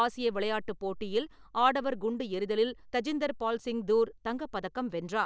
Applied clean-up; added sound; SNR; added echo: none; none; none; none.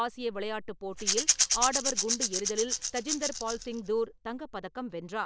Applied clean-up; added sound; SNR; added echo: none; Rattle / Rattle (instrument); -3 dB; none.